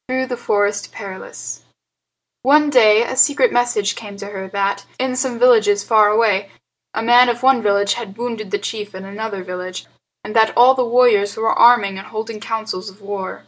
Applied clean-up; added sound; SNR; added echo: none; none; none; none.